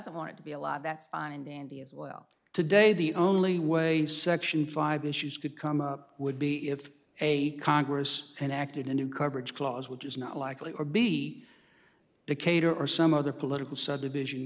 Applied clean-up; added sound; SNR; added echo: none; none; none; none.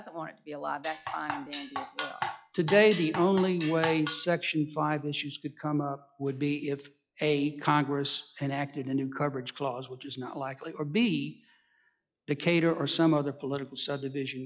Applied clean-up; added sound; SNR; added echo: classical method log-MMSE.